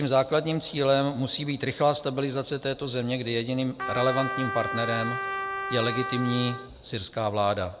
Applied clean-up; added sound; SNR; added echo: none; Trumpet; 5 dB; none.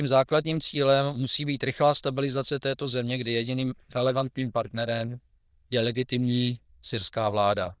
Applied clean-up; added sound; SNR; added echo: neural diffusion model UNIVERSE++.